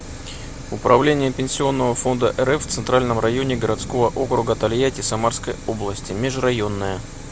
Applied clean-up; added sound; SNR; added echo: none; Wind; 19 dB; none.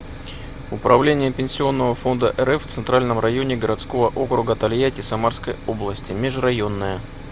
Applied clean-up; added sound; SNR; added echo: none; none; none; none.